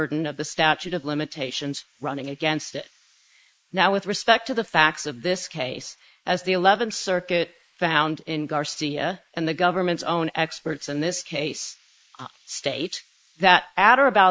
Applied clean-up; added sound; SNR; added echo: neural mask model Resemble Enhance denoiser.